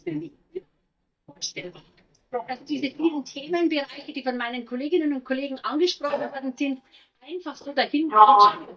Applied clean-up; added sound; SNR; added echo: neural mask model DeepFilterNet 3.